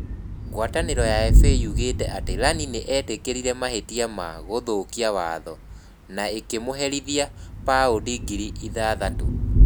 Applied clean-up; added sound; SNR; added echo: none; Thunder / Rain; -3 dB; none.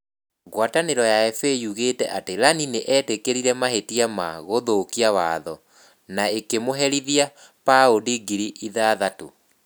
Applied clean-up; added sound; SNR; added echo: none; none; none; none.